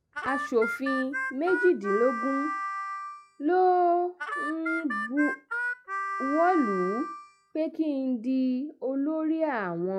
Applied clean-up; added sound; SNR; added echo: classical method log-MMSE.